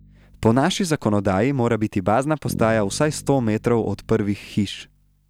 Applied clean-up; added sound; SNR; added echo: none; Bass guitar; 18 dB; none.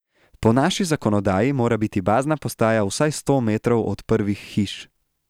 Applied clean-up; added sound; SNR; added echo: none; none; none; none.